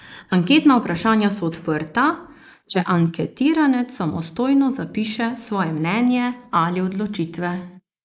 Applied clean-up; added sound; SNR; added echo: neural mask model Resemble Enhance denoiser.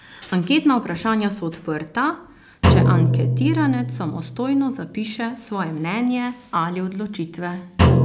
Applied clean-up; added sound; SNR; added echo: none; Drum; 0 dB; none.